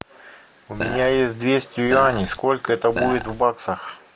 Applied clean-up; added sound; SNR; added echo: none; Burping, eructation; 7 dB; none.